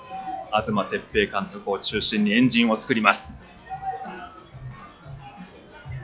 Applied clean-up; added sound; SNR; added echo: classical method log-MMSE.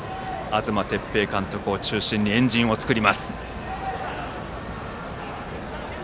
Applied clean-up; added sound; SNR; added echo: none; none; none; none.